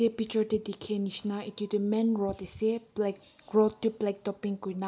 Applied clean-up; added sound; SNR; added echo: none; none; none; none.